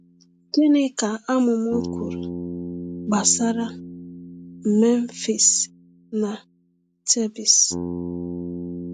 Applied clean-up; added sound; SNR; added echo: none; Bass guitar; 10 dB; none.